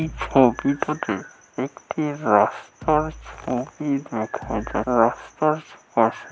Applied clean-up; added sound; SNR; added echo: none; Bass drum; 19 dB; none.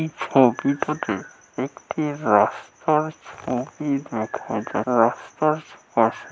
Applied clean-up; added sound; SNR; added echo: none; none; none; none.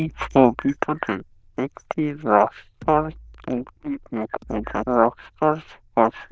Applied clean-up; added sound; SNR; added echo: neural diffusion model UNIVERSE++.